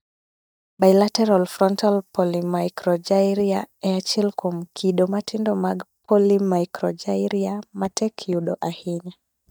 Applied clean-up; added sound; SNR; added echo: neural mask model DeepFilterNet 3.